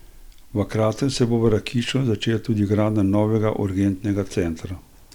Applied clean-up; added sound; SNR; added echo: none; none; none; none.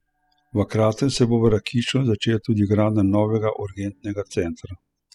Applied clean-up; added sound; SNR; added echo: classical method spectral subtraction.